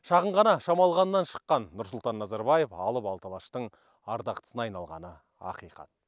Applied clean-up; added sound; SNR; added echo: none; none; none; none.